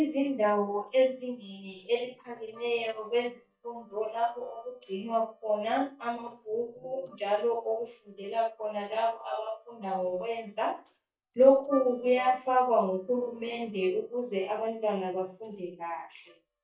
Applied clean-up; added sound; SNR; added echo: neural mask model DeepFilterNet 3.